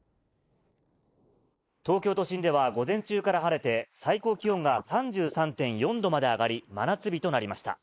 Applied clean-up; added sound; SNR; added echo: neural mask model Resemble Enhance denoiser.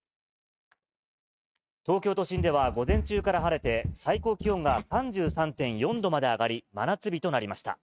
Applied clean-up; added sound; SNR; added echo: neural mask model RNNoise.